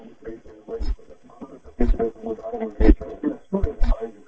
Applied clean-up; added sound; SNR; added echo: neural mask model DeepFilterNet 3.